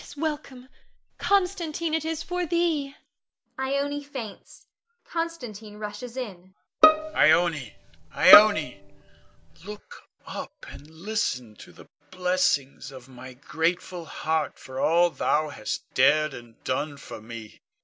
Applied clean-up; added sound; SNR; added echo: none; Bowed string instrument; -2 dB; none.